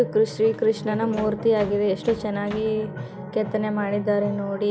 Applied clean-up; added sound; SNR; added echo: none; Bass drum; 17 dB; none.